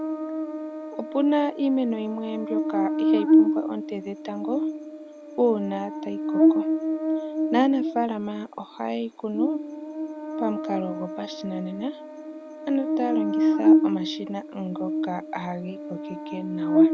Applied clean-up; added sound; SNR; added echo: none; Buzz; -4 dB; none.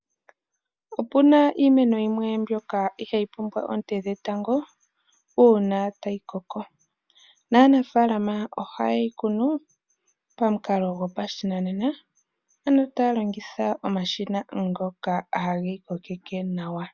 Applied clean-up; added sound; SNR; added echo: none; none; none; none.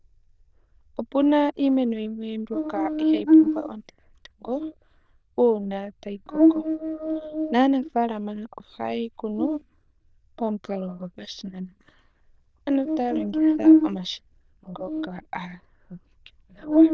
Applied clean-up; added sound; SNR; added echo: neural diffusion model UNIVERSE++.